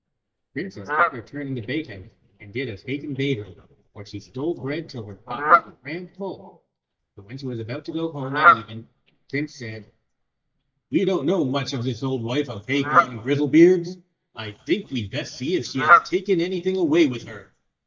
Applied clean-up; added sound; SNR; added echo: neural mask model DeepFilterNet 3.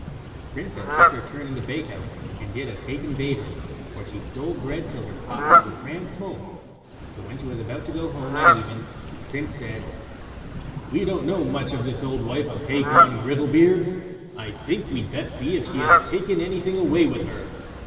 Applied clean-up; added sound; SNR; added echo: none; Fowl; -1 dB; reverberation time 2.5 s.